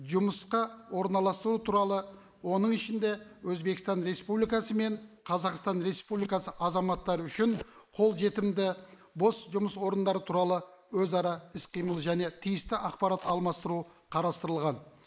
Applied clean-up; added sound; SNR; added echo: neural mask model Resemble Enhance denoiser.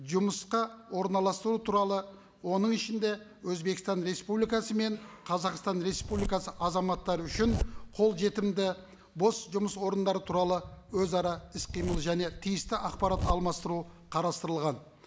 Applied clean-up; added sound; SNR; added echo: none; Zipper (clothing); 7 dB; none.